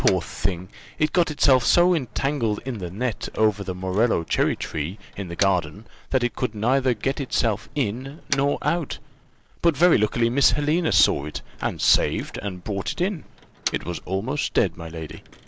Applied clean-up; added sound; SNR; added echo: none; Motor vehicle (road); 18 dB; none.